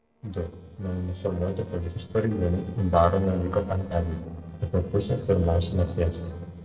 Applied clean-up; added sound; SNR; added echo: neural separator model SepFormer DNS4.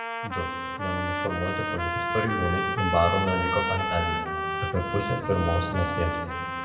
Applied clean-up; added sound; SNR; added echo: none; Trumpet; 1 dB; reverberation time 2.2 s.